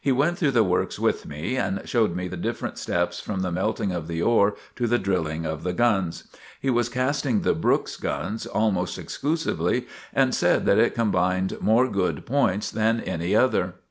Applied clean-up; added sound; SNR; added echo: none; none; none; none.